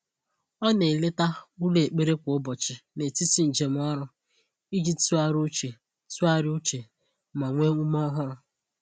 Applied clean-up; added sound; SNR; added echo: none; none; none; none.